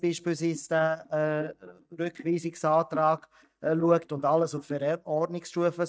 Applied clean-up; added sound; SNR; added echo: neural mask model DeepFilterNet 3.